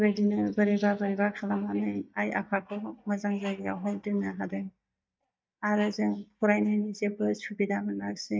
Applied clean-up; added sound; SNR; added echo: neural mask model DeepFilterNet 3.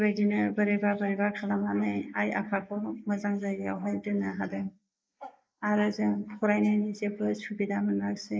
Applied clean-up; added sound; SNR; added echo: neural mask model Resemble Enhance denoiser.